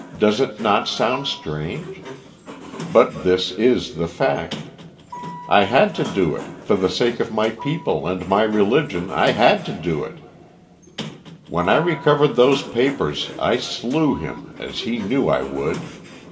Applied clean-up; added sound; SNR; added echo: none; Sliding door; 16 dB; reverberation time 2.3 s.